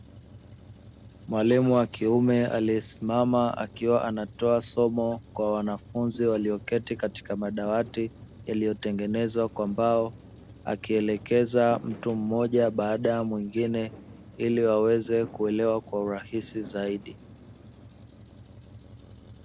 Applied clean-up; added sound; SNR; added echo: none; Fireworks + Truck; 20 dB; none.